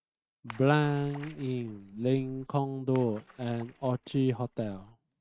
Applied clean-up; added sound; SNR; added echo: neural mask model RNNoise.